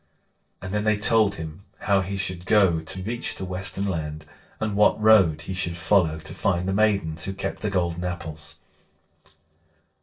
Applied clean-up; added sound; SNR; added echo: neural separator model SepFormer DNS4.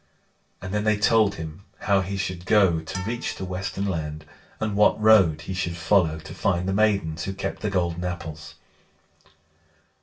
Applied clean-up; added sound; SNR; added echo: none; Bowed string instrument; 18 dB; reverberation time 0.2 s.